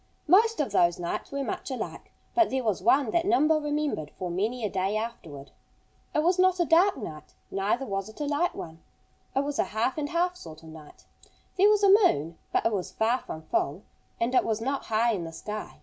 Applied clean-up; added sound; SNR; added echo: none; none; none; none.